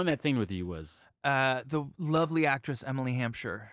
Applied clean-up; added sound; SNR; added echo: neural mask model DeepFilterNet 3.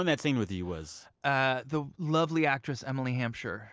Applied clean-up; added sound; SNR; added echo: none; none; none; none.